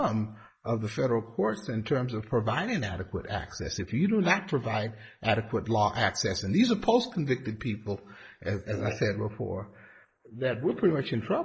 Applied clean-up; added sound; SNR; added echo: neural mask model Resemble Enhance denoiser.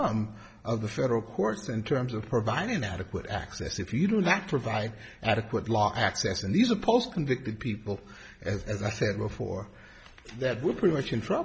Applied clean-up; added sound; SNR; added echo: none; none; none; none.